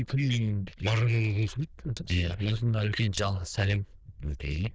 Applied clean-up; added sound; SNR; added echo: neural diffusion model UNIVERSE++.